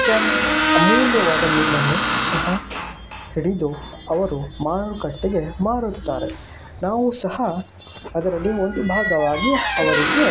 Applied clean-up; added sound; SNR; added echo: none; Squeak; 0 dB; none.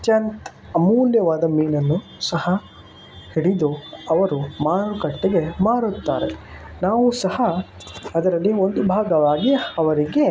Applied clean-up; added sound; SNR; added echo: none; none; none; none.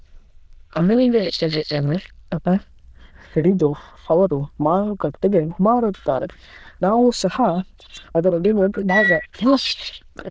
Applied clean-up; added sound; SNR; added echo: neural diffusion model UNIVERSE++.